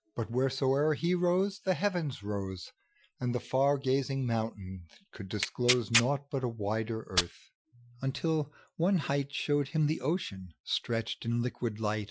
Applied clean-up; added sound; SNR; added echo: classical method Wiener filter.